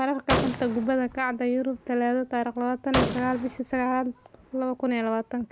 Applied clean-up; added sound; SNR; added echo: none; Gunshot, gunfire; 6 dB; none.